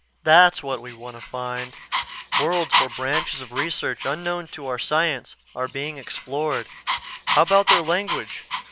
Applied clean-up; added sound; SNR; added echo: none; Dog; 5 dB; none.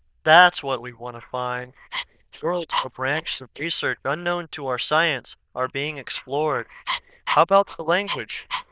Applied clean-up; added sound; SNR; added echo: neural diffusion model UNIVERSE++.